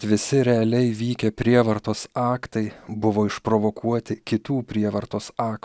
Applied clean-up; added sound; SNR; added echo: none; none; none; none.